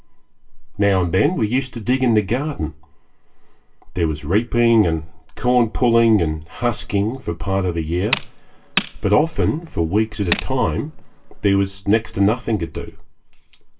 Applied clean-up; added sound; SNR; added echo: none; Tools; 10 dB; reverberation time 0.2 s.